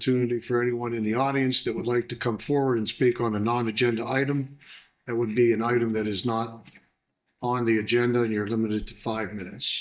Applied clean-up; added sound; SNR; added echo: neural mask model DeepFilterNet 3.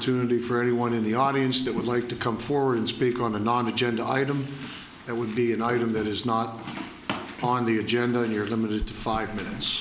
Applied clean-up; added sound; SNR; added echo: none; none; none; none.